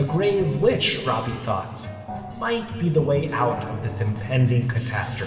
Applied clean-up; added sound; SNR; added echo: none; Gong; 17 dB; reverberation time 2.4 s.